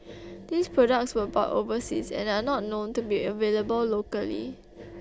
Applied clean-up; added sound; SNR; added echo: none; Engine; 16 dB; none.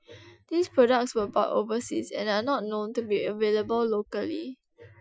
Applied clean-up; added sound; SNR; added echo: classical method Wiener filter.